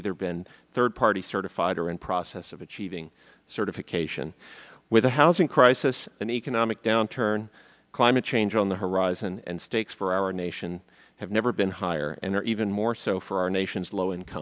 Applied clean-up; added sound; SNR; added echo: none; none; none; none.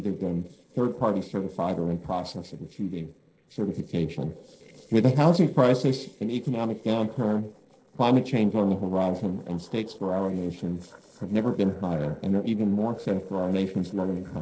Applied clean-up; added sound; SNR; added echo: neural separator model SepFormer DNS4.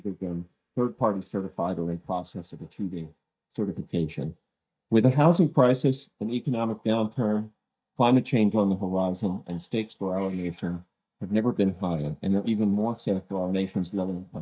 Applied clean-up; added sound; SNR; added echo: neural mask model DeepFilterNet 3.